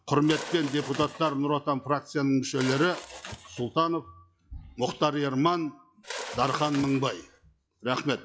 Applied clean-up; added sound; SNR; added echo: classical method log-MMSE.